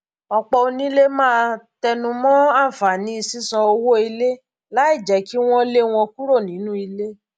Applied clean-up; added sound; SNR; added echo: none; none; none; none.